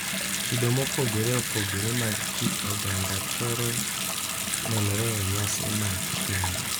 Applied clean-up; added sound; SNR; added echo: none; Bathtub (filling or washing) / Sink (filling or washing) / Water tap, faucet; -1 dB; none.